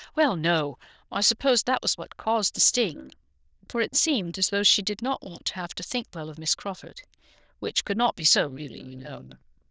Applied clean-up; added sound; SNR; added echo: neural diffusion model UNIVERSE++.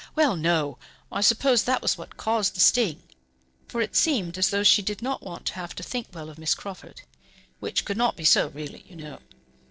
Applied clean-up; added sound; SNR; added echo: neural separator model SepFormer DNS4.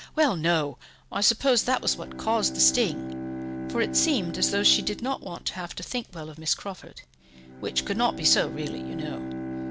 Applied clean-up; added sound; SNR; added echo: none; Bowed string instrument; 9 dB; none.